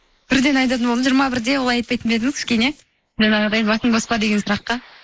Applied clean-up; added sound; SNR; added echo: neural mask model Resemble Enhance denoiser.